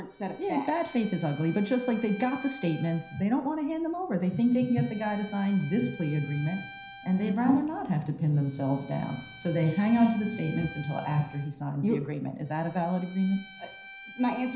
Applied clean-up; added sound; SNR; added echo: none; Bowed string instrument; 18 dB; reverberation time 0.5 s.